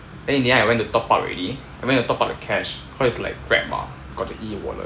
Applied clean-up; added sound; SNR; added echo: none; none; none; none.